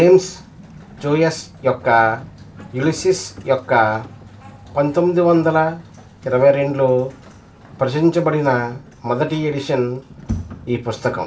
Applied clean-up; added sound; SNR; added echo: none; Sliding door; 18 dB; reverberation time 0.2 s.